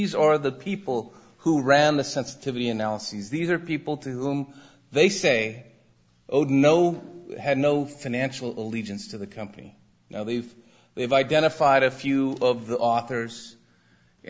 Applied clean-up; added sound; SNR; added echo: none; none; none; none.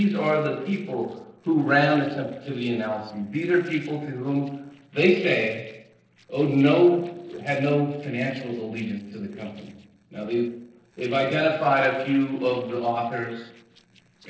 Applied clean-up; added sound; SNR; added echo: neural separator model SepFormer DNS4.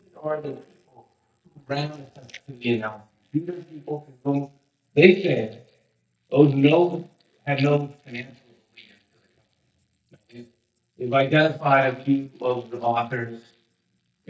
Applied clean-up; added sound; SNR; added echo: neural mask model DeepFilterNet 3.